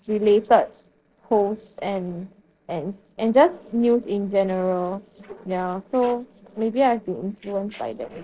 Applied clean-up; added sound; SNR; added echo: neural separator model SepFormer DNS4.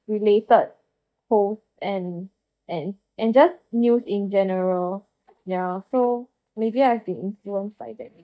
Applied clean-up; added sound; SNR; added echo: neural mask model DeepFilterNet 3.